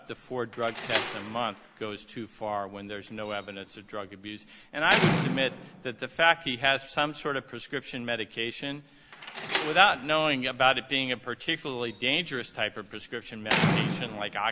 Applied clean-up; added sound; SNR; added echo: none; Slam; 5 dB; none.